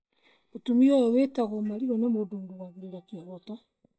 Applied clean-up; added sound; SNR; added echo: neural mask model DeepFilterNet 3.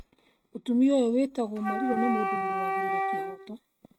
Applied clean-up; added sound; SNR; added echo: neural mask model RNNoise.